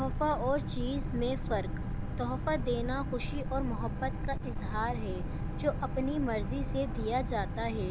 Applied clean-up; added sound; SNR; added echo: none; Boat, Water vehicle; 0 dB; none.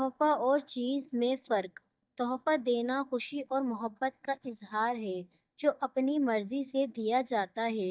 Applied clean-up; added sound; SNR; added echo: neural mask model DeepFilterNet 3.